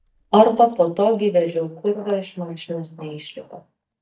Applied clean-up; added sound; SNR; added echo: neural mask model DeepFilterNet 3.